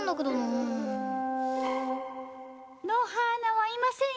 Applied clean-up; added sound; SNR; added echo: none; none; none; none.